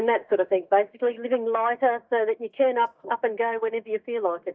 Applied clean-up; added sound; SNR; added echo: neural mask model DeepFilterNet 3.